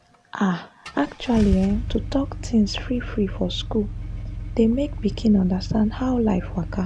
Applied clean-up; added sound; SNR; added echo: none; Engine starting / Car; 7 dB; none.